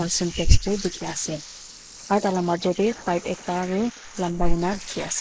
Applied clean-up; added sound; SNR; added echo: neural mask model Resemble Enhance denoiser.